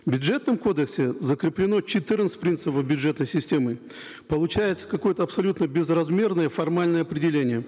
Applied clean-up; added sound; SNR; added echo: none; none; none; none.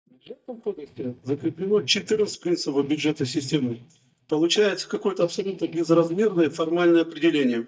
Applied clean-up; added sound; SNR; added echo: neural mask model DeepFilterNet 3.